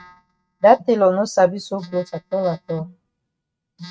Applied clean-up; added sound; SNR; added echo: neural mask model RNNoise.